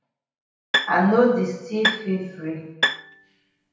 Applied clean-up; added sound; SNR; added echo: none; Bowed string instrument; 3 dB; reverberation time 0.9 s.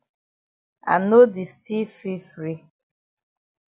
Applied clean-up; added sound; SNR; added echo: none; none; none; none.